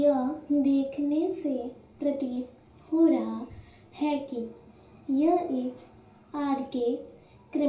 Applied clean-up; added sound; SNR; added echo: none; none; none; reverberation time 0.3 s.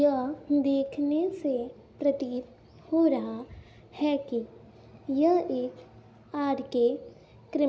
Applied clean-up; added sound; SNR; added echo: none; none; none; none.